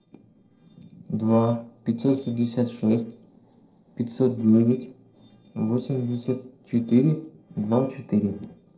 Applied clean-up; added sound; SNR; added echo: neural separator model SepFormer DNS4.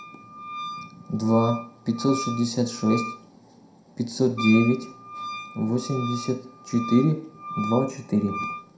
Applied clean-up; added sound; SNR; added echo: none; Wind instrument, woodwind instrument; 10 dB; reverberation time 0.4 s.